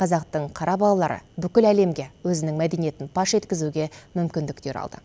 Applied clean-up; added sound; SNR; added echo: none; none; none; none.